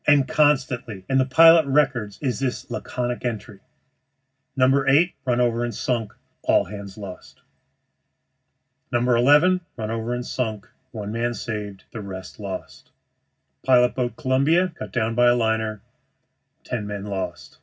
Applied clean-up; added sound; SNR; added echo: none; none; none; reverberation time 0.4 s.